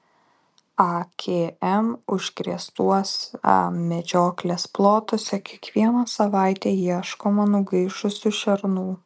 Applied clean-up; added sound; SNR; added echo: none; none; none; none.